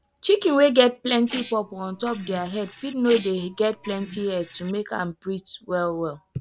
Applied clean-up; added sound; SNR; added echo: none; Printer; 15 dB; none.